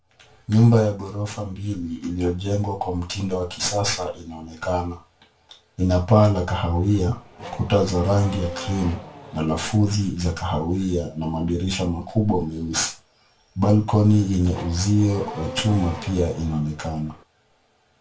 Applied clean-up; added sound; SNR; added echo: none; Race car, auto racing / Accelerating, revving, vroom; 16 dB; reverberation time 0.3 s.